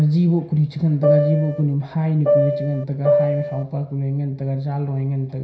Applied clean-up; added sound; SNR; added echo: none; Piano; -2 dB; reverberation time 0.5 s.